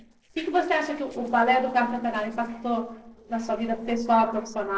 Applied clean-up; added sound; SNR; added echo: neural separator model SepFormer DNS4.